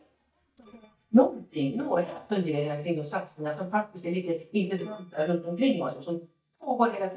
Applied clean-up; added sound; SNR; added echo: neural mask model DeepFilterNet 3.